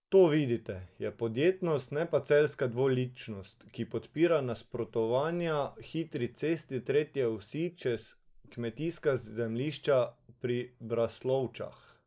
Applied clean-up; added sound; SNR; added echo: neural mask model Resemble Enhance denoiser.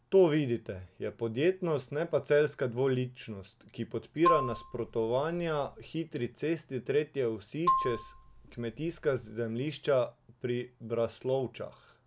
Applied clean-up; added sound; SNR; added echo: none; Marimba, xylophone; 3 dB; none.